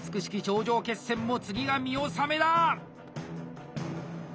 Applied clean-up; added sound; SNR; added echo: none; none; none; none.